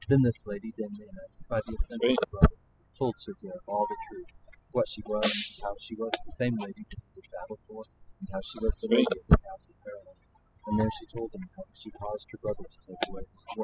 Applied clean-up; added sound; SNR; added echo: classical method spectral subtraction.